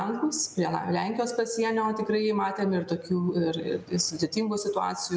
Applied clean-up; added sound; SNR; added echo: none; none; none; none.